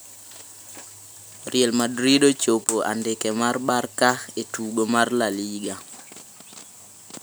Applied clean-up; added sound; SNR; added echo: none; none; none; none.